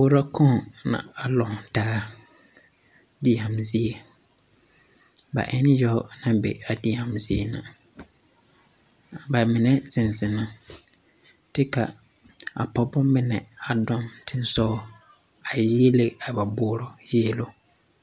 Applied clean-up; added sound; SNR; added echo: none; none; none; none.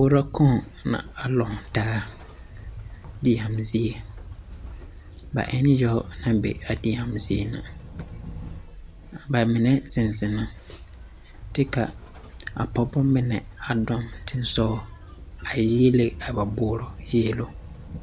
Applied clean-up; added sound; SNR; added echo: none; Train; 14 dB; none.